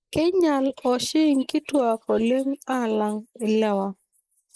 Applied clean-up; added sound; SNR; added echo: neural mask model Resemble Enhance denoiser.